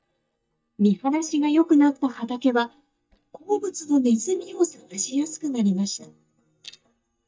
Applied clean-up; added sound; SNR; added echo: neural mask model DeepFilterNet 3.